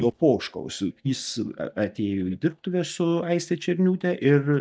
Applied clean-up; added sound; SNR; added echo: neural mask model DeepFilterNet 3.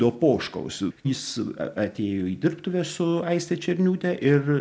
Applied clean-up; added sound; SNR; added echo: none; none; none; none.